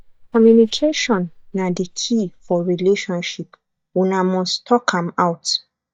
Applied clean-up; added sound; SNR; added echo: neural mask model DeepFilterNet 3.